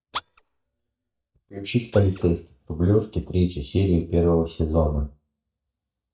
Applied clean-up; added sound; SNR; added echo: neural mask model DeepFilterNet 3.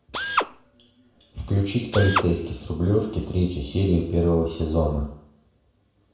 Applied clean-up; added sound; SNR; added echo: none; Drill; 3 dB; reverberation time 0.7 s.